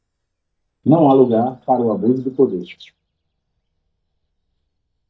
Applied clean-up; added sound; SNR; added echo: neural mask model DeepFilterNet 3.